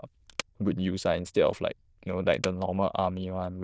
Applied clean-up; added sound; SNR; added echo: neural diffusion model UNIVERSE++.